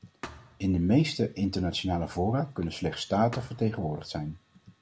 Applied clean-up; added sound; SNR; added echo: none; Thump, thud; 20 dB; none.